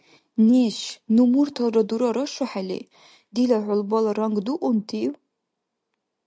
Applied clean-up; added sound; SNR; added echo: none; none; none; none.